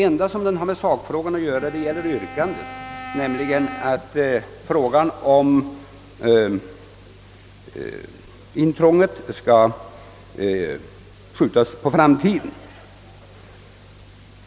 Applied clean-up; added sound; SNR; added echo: none; Wind instrument, woodwind instrument; 15 dB; none.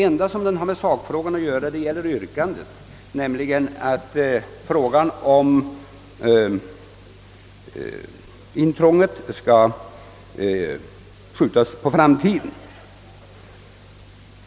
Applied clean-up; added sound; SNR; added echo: none; none; none; none.